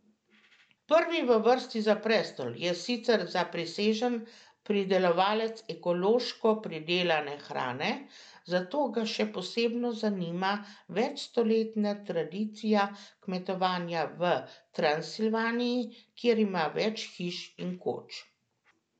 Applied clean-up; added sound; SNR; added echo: none; none; none; none.